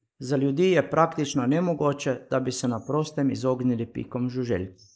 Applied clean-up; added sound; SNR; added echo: neural mask model Resemble Enhance denoiser.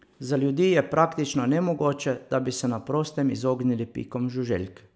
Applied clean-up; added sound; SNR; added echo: none; none; none; none.